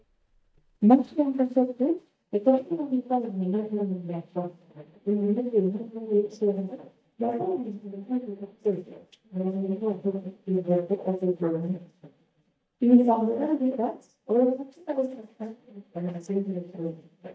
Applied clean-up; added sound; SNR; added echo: neural mask model DeepFilterNet 3.